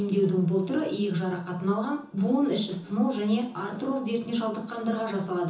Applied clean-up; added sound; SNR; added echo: none; none; none; reverberation time 0.6 s.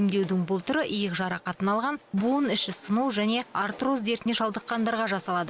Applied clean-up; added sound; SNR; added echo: none; none; none; none.